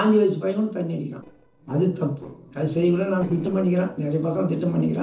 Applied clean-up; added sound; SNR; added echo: neural separator model SepFormer DNS4.